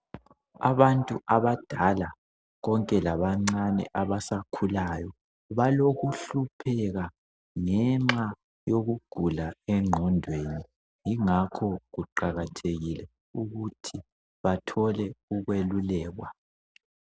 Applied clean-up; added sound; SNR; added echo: none; none; none; none.